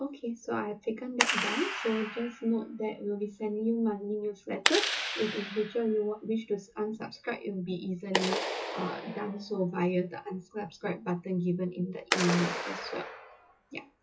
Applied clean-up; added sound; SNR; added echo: classical method WPE with log-MMSE.